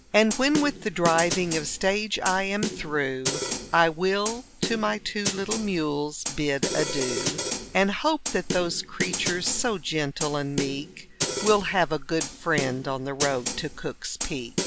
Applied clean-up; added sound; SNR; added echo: none; Snare drum; 6 dB; none.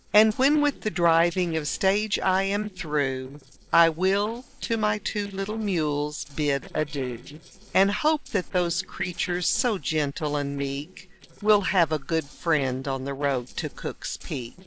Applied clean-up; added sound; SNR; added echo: neural separator model SepFormer DNS4.